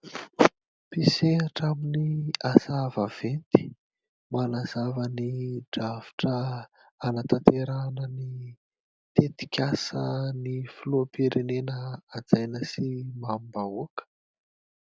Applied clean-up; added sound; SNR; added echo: none; none; none; none.